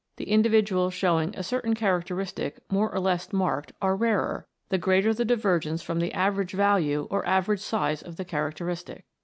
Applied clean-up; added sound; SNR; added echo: none; none; none; none.